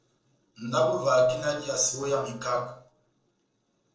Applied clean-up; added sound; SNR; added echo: neural separator model SepFormer DNS4.